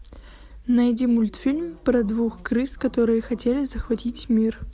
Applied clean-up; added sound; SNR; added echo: none; none; none; none.